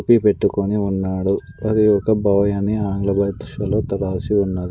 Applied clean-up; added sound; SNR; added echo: none; none; none; none.